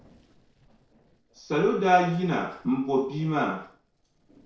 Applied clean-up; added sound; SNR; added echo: neural separator model SepFormer DNS4.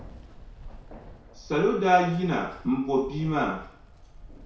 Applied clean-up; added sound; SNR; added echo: none; Keys jangling; 18 dB; reverberation time 0.6 s.